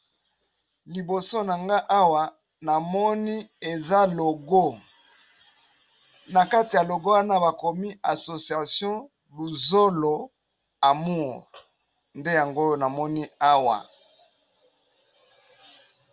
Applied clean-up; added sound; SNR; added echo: none; none; none; none.